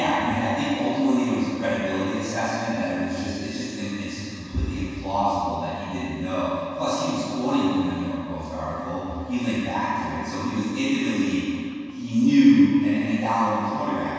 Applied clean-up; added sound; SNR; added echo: none; Marimba, xylophone; 18 dB; reverberation time 2.2 s.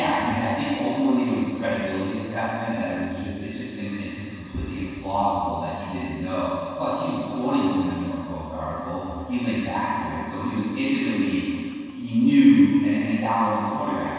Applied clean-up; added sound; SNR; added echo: neural separator model SepFormer DNS4.